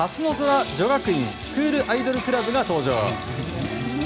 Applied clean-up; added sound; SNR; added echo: none; Liquid + Accordion; 13 dB; none.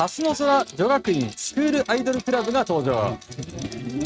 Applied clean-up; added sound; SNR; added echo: neural mask model RNNoise.